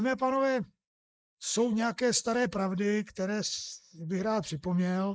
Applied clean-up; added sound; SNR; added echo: neural mask model Resemble Enhance denoiser.